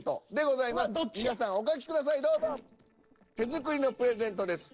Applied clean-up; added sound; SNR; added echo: neural separator model SepFormer DNS4.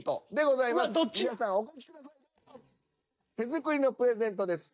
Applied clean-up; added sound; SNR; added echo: neural mask model DeepFilterNet 3.